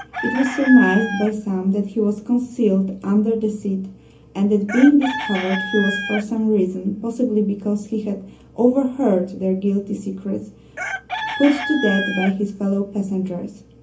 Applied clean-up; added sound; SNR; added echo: none; Chicken, rooster; 11 dB; reverberation time 0.3 s.